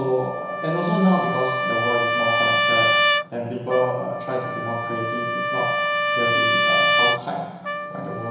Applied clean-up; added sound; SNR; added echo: none; Trumpet; -3 dB; reverberation time 1.0 s.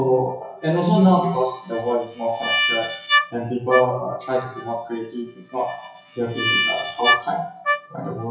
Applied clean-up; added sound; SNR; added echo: classical method WPE with log-MMSE.